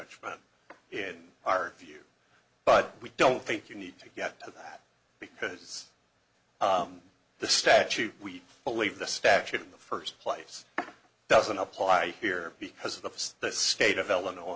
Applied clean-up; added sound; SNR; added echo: none; none; none; none.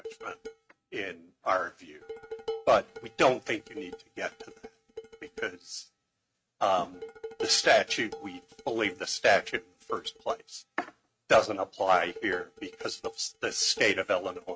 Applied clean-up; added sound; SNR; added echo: neural mask model RNNoise.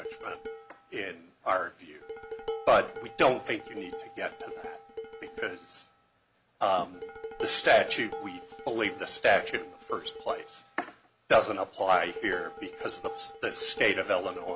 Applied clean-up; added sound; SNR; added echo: none; Dishes, pots, and pans; 12 dB; none.